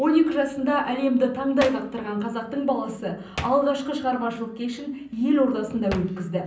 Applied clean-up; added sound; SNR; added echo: none; Hands; 17 dB; reverberation time 0.6 s.